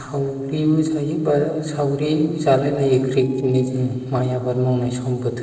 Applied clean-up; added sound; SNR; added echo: neural separator model SepFormer DNS4.